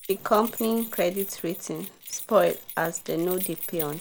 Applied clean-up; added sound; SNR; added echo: none; Keys jangling; 11 dB; none.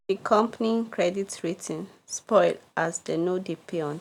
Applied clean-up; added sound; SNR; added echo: none; none; none; none.